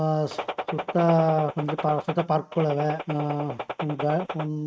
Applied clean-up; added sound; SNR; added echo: neural mask model RNNoise.